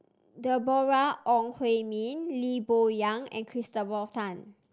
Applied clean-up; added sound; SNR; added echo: none; none; none; none.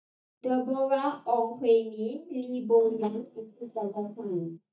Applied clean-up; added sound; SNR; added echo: neural mask model DeepFilterNet 3.